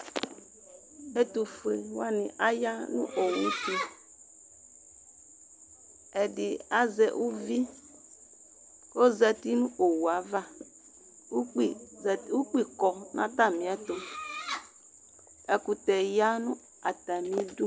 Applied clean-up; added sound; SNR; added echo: none; none; none; none.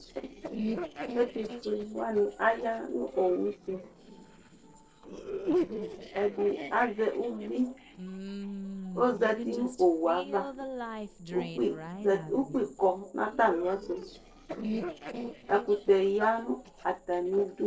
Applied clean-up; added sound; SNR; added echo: neural separator model SepFormer DNS4.